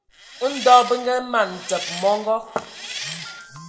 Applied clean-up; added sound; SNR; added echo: none; Engine; 13 dB; reverberation time 1.2 s.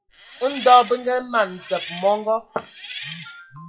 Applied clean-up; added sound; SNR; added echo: classical method WPE with log-MMSE.